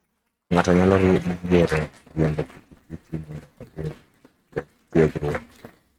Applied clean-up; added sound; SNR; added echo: neural mask model RNNoise.